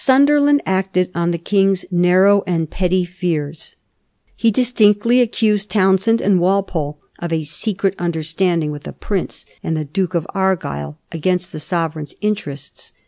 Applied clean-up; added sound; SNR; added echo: none; none; none; none.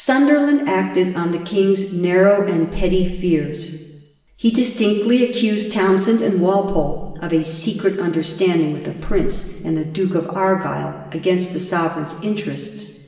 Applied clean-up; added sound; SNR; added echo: none; none; none; reverberation time 1.3 s.